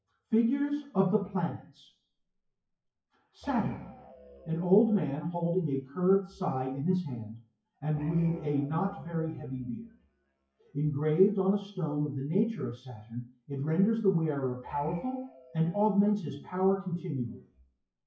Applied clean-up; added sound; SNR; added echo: classical method WPE with log-MMSE.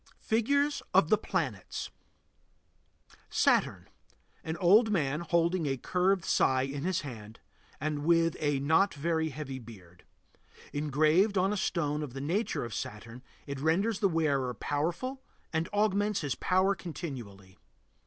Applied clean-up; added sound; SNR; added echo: none; none; none; none.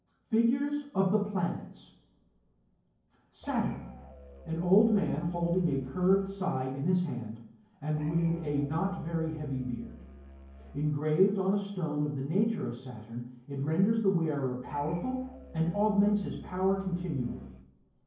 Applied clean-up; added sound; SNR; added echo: none; Musical instrument; 19 dB; reverberation time 0.9 s.